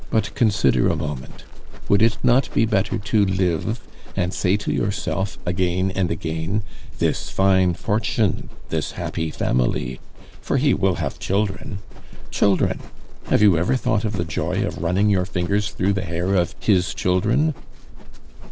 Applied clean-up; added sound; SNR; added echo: none; Livestock, farm animals, working animals; 4 dB; none.